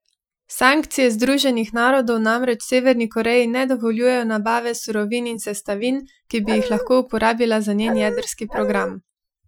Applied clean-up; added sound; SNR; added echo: classical method Wiener filter.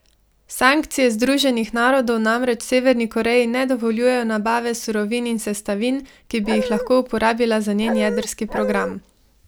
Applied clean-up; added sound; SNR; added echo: none; Dog; 5 dB; none.